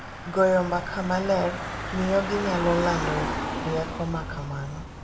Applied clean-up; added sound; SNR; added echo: none; Engine / Car; 5 dB; reverberation time 1.2 s.